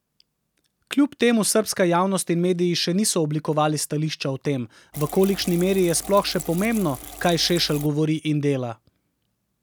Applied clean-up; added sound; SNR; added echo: none; Liquid; 15 dB; none.